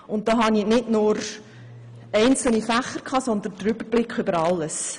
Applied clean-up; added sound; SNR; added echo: none; none; none; none.